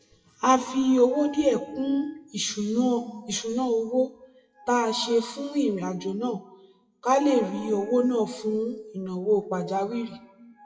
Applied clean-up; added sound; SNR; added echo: classical method WPE with log-MMSE.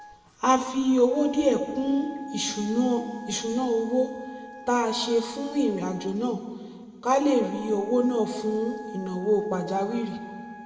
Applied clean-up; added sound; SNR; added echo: none; Wind instrument, woodwind instrument; 17 dB; reverberation time 1.5 s.